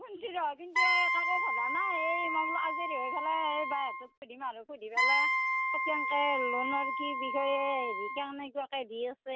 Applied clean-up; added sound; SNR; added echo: none; Wind instrument, woodwind instrument; -4 dB; none.